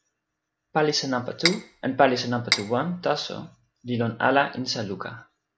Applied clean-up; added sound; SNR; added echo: none; Cutlery, silverware; 3 dB; none.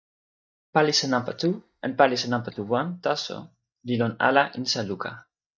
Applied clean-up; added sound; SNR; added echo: neural mask model DeepFilterNet 3.